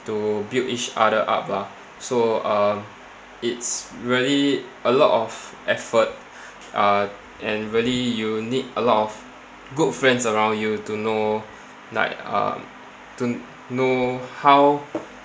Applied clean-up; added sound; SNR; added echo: none; none; none; none.